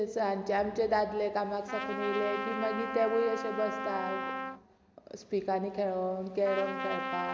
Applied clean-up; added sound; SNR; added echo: none; Trumpet; 7 dB; none.